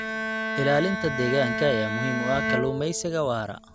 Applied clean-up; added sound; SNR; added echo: none; Bowed string instrument; 3 dB; none.